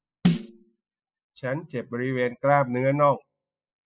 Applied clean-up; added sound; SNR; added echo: classical method spectral subtraction.